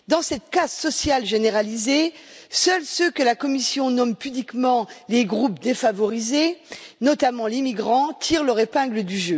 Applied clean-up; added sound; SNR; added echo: none; none; none; none.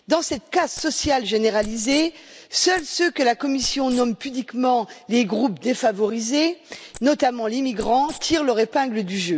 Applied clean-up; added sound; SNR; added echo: none; Wild animals; 19 dB; none.